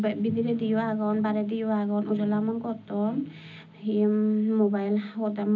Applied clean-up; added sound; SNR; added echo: none; none; none; reverberation time 0.4 s.